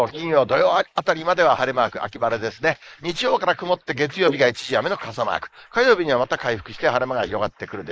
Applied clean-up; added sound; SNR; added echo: neural mask model Resemble Enhance denoiser.